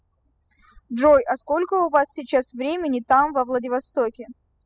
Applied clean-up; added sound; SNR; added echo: classical method spectral subtraction.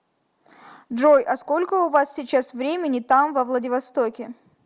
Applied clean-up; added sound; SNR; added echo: none; none; none; none.